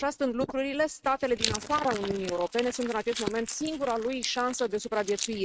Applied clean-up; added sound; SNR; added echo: neural mask model RNNoise.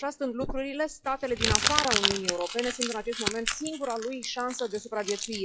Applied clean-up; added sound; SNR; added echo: classical method log-MMSE.